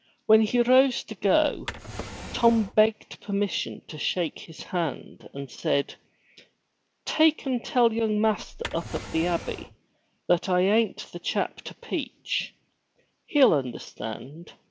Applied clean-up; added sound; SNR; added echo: none; Drawer open or close; 12 dB; none.